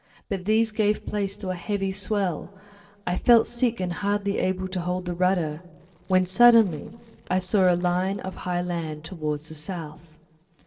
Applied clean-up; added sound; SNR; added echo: neural separator model SepFormer DNS4.